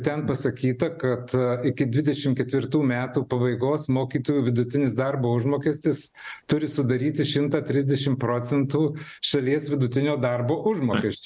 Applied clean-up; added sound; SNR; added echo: none; none; none; none.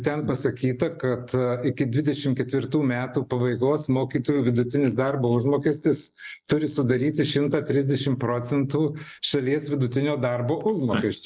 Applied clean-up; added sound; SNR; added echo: neural mask model Resemble Enhance denoiser.